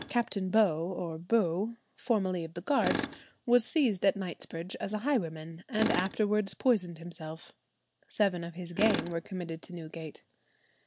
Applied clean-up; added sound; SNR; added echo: none; Tools; 11 dB; none.